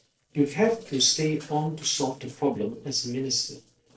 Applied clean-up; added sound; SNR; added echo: neural separator model SepFormer DNS4.